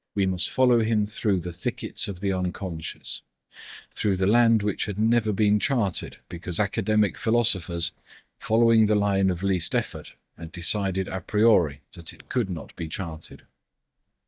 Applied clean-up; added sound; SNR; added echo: neural mask model DeepFilterNet 3.